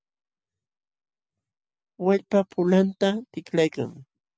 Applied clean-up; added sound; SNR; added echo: none; none; none; none.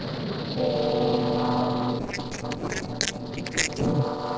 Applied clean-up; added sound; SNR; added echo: neural separator model SepFormer DNS4.